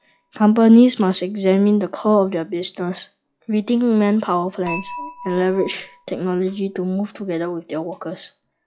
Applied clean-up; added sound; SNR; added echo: classical method log-MMSE.